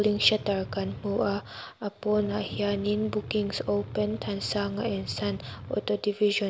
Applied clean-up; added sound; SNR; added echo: none; Truck; 13 dB; none.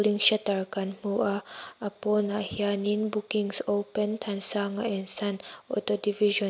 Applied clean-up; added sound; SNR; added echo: none; none; none; none.